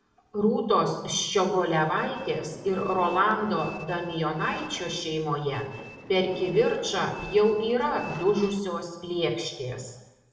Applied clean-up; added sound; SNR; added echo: none; Train; 14 dB; reverberation time 0.9 s.